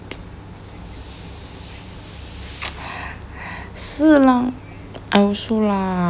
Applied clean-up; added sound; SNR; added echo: none; none; none; none.